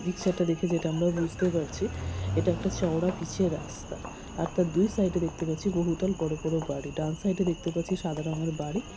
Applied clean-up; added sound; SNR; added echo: none; Engine; 10 dB; none.